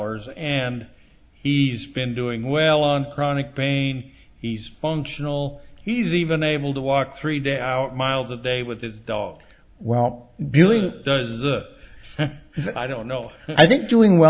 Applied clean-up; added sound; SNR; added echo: none; none; none; none.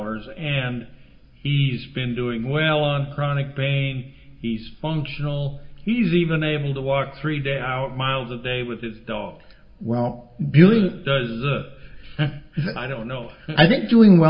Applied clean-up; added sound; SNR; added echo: none; none; none; reverberation time 0.6 s.